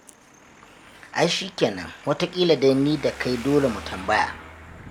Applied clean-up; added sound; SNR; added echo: none; Traffic noise, roadway noise; 17 dB; none.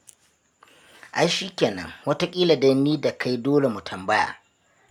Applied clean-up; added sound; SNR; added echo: none; none; none; none.